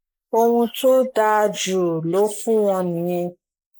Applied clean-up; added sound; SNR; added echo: neural mask model Resemble Enhance denoiser.